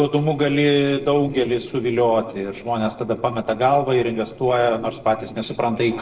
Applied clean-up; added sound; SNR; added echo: neural separator model SepFormer DNS4.